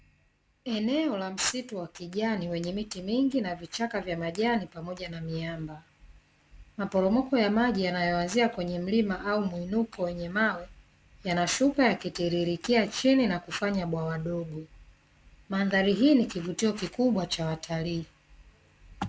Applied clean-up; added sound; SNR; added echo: none; none; none; none.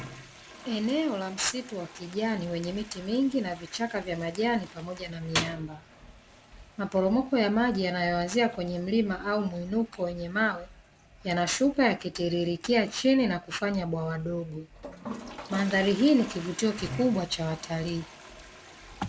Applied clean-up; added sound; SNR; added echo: none; Toilet flush; 16 dB; none.